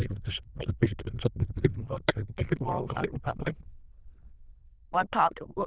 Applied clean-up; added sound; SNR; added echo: neural diffusion model UNIVERSE++.